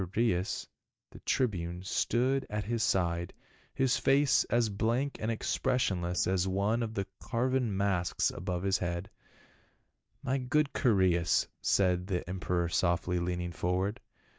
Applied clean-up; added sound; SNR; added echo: neural mask model DeepFilterNet 3.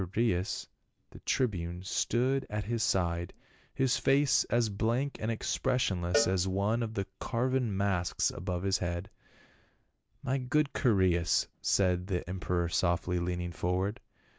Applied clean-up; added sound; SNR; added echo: none; Cowbell; 10 dB; none.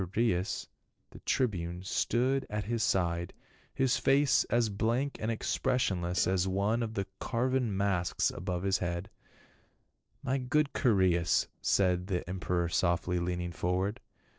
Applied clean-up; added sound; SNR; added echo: neural separator model SepFormer DNS4.